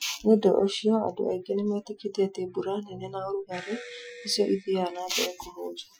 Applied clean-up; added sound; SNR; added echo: classical method Wiener filter.